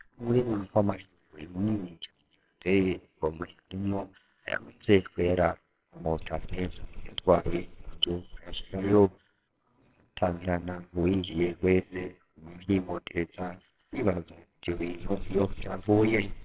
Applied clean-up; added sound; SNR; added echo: neural separator model SepFormer WHAMR!.